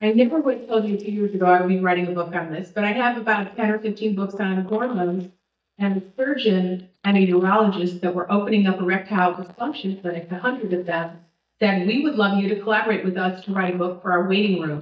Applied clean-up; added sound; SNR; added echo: neural mask model DeepFilterNet 3.